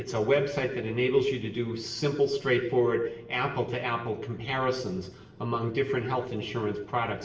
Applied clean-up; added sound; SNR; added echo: none; none; none; reverberation time 0.8 s.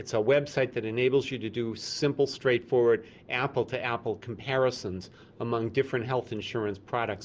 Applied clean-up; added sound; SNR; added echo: none; none; none; none.